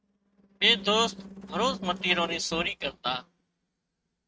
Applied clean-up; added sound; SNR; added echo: neural mask model RNNoise.